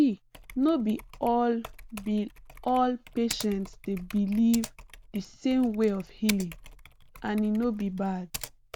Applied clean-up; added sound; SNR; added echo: none; Typing; 15 dB; none.